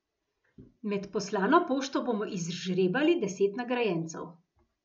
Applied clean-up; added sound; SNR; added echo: none; none; none; none.